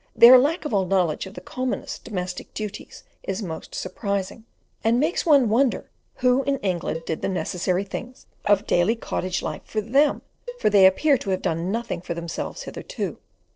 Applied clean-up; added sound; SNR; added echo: neural separator model SepFormer DNS4.